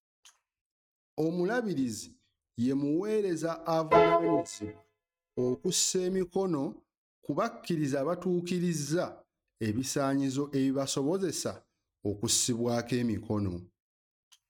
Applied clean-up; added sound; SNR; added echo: neural mask model RNNoise.